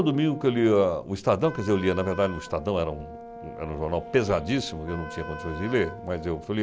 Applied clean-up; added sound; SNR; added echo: none; Wind instrument, woodwind instrument + Brass instrument; 15 dB; none.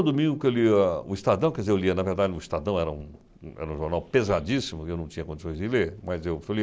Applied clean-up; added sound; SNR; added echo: none; none; none; none.